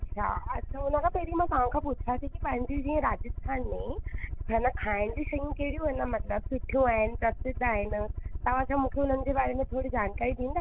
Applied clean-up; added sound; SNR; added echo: none; Aircraft; 4 dB; none.